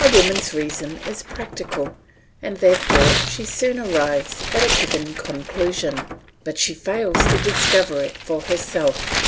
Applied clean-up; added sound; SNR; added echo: none; Slam + Tearing; 2 dB; none.